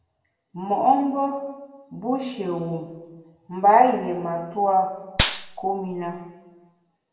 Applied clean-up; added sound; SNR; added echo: none; Gunshot, gunfire; 4 dB; reverberation time 1.3 s.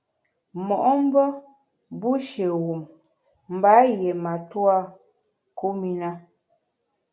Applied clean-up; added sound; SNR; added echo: none; none; none; none.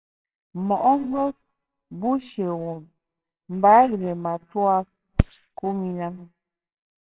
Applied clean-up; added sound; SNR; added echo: neural separator model SepFormer WHAMR!.